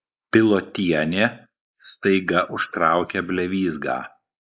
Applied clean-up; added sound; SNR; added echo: neural mask model Resemble Enhance denoiser.